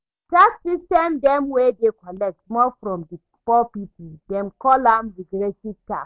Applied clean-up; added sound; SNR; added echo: none; none; none; none.